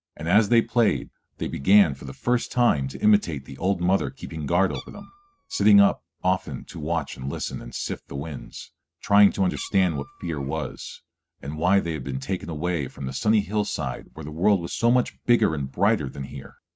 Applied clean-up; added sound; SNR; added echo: neural mask model RNNoise.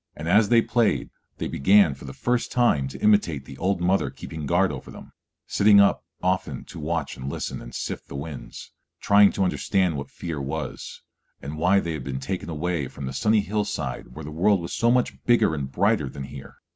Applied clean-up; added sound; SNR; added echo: none; none; none; none.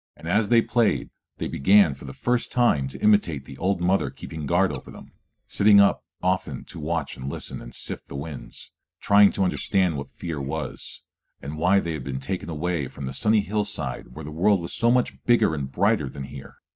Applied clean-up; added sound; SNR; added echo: neural mask model DeepFilterNet 3.